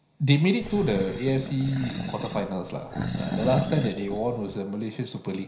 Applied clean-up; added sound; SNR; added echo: none; Animal; 6 dB; reverberation time 0.5 s.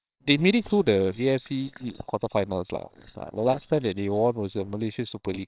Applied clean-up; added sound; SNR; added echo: neural separator model SepFormer WHAMR!.